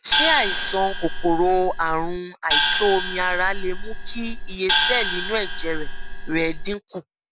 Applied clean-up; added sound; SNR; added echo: none; Gong; 0 dB; none.